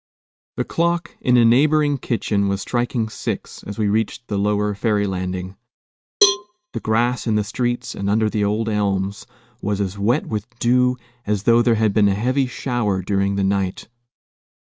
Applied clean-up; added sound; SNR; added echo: neural mask model RNNoise.